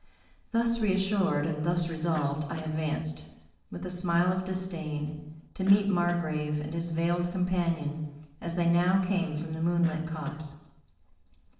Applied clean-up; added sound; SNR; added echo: neural separator model SepFormer DNS4.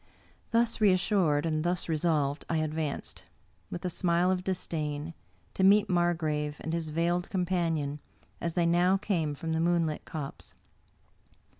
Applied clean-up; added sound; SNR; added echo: none; none; none; none.